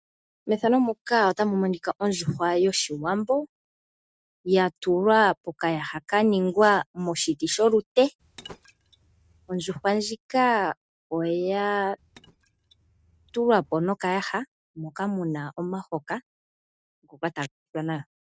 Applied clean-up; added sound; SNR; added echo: neural mask model RNNoise.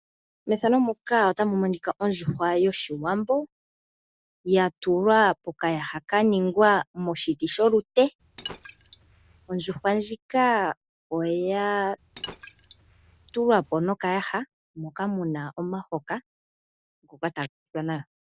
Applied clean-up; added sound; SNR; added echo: none; Liquid; 20 dB; none.